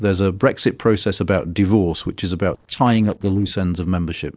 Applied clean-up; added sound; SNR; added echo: neural separator model SepFormer DNS4.